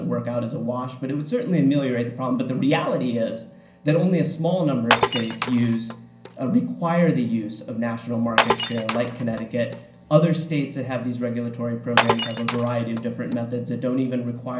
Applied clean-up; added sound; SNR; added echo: none; Glass; 4 dB; reverberation time 0.6 s.